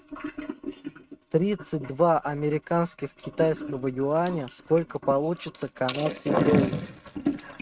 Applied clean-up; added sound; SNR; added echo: neural mask model RNNoise.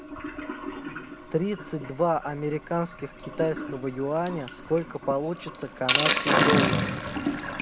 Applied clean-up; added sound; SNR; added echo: none; Sink (filling or washing); -1 dB; none.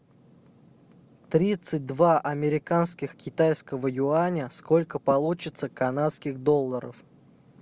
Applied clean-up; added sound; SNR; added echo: none; none; none; none.